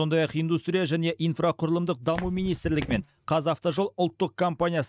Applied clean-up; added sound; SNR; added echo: neural mask model RNNoise.